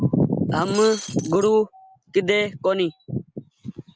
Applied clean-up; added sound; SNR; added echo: none; Shatter; 14 dB; none.